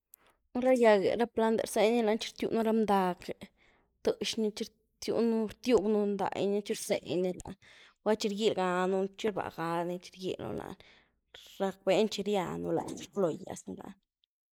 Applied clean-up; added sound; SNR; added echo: neural mask model Resemble Enhance denoiser.